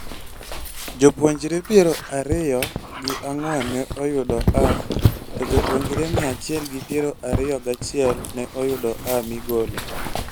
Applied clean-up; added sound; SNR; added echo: none; Dog; 3 dB; none.